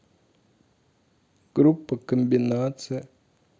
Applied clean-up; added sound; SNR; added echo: none; none; none; none.